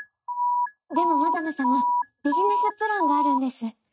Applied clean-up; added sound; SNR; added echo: neural mask model RNNoise.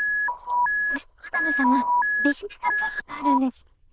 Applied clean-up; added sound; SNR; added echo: neural diffusion model UNIVERSE++.